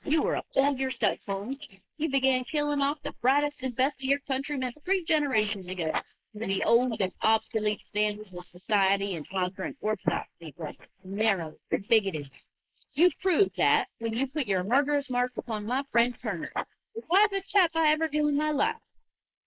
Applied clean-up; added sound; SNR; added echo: neural mask model Resemble Enhance denoiser.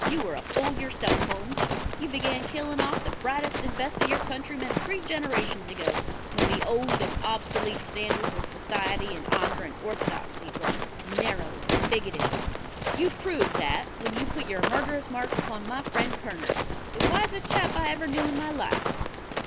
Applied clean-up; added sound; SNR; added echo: none; Walk, footsteps; -2 dB; none.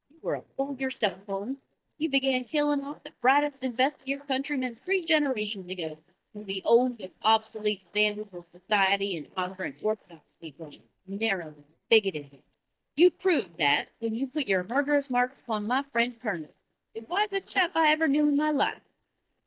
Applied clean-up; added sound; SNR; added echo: neural mask model DeepFilterNet 3.